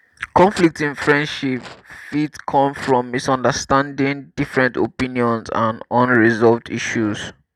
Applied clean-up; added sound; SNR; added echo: none; none; none; none.